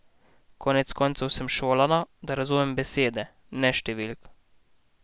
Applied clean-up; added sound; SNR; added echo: none; none; none; none.